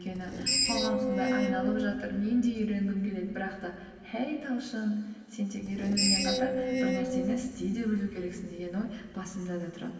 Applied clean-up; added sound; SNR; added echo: none; Screech; 2 dB; reverberation time 2.9 s.